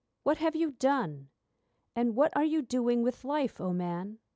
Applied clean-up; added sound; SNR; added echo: none; none; none; none.